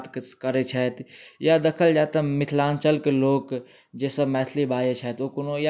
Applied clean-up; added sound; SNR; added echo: none; none; none; none.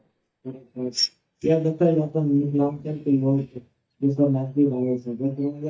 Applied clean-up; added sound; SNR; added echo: neural mask model DeepFilterNet 3.